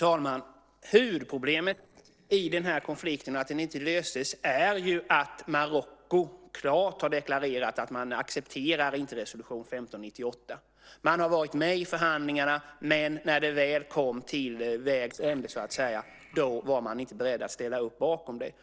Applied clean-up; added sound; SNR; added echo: neural separator model SepFormer DNS4.